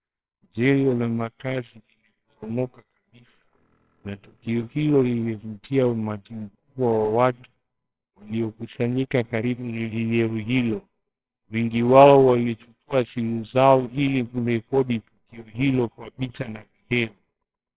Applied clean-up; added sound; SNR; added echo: neural separator model SepFormer WHAMR!.